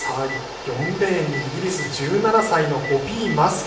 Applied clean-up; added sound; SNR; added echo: none; Telephone; 14 dB; reverberation time 0.6 s.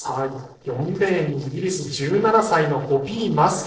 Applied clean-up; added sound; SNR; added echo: neural separator model SepFormer DNS4.